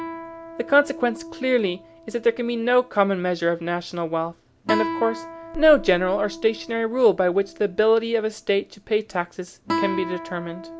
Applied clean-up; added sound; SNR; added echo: none; Guitar; 11 dB; none.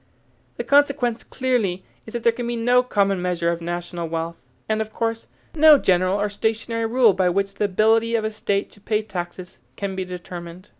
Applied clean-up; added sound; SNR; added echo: none; none; none; none.